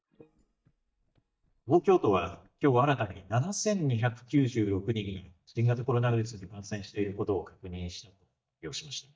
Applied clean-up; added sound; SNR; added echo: neural mask model DeepFilterNet 3.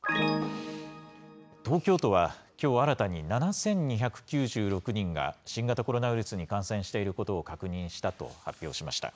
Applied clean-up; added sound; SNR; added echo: none; none; none; none.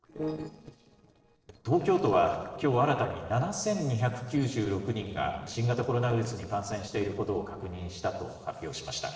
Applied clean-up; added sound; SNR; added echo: neural separator model SepFormer DNS4.